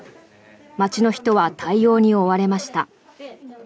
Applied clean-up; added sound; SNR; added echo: none; none; none; none.